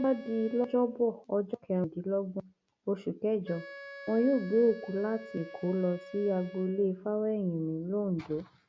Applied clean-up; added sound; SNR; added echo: none; Wind instrument, woodwind instrument; 19 dB; none.